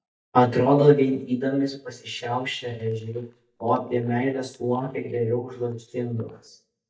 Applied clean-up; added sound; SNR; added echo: neural mask model DeepFilterNet 3.